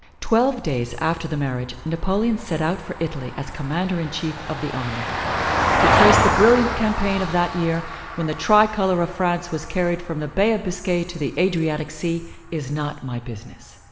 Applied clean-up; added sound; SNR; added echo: none; Vehicle; 4 dB; reverberation time 1.3 s.